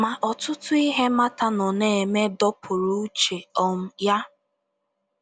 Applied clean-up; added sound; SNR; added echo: none; none; none; none.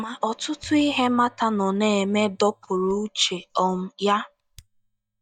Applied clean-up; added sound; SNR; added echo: neural mask model DeepFilterNet 3.